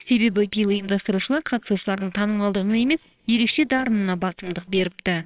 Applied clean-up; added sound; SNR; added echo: neural separator model SepFormer WHAMR!.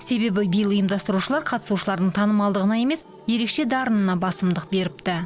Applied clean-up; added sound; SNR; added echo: none; none; none; none.